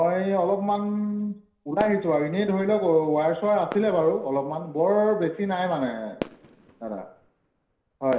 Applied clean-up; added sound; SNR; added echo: none; Fireworks; 19 dB; reverberation time 0.5 s.